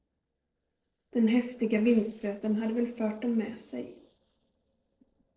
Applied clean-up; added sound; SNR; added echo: neural separator model SepFormer DNS4.